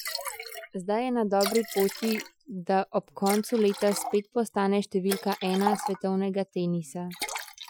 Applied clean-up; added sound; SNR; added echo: classical method Wiener filter.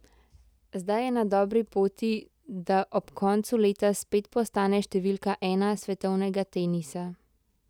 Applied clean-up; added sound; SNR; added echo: none; none; none; none.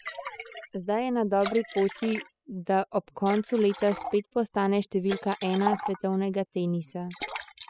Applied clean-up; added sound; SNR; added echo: classical method spectral subtraction.